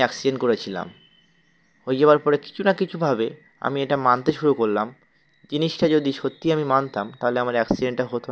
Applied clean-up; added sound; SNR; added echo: none; none; none; none.